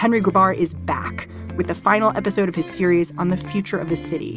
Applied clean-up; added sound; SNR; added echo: none; none; none; none.